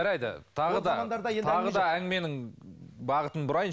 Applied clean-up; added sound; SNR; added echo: none; none; none; none.